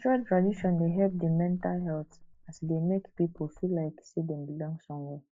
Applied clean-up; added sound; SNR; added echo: neural mask model DeepFilterNet 3.